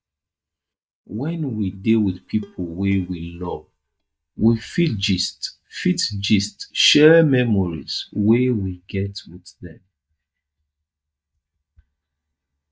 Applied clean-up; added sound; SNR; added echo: neural mask model DeepFilterNet 3.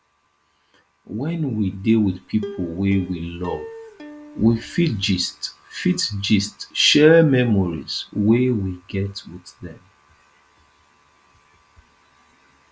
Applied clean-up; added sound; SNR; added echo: none; Plucked string instrument; 15 dB; none.